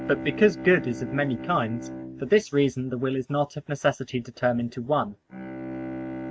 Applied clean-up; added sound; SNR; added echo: neural mask model RNNoise.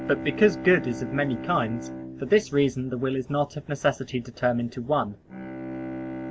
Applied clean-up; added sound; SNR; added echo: none; Bowed string instrument; 11 dB; none.